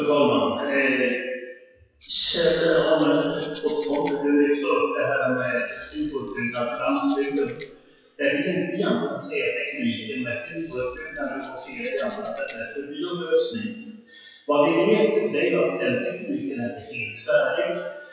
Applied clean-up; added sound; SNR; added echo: classical method WPE with log-MMSE.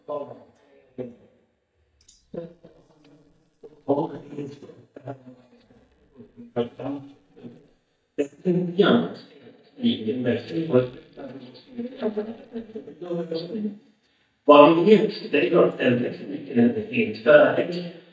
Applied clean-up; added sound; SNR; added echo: neural mask model DeepFilterNet 3.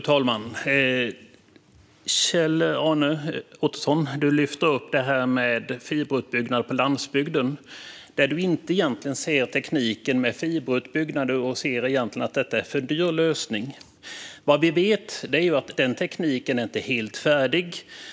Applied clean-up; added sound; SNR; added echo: none; none; none; none.